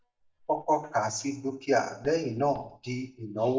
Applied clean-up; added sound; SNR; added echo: neural mask model DeepFilterNet 3.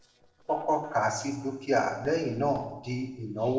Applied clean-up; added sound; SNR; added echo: neural separator model SepFormer DNS4.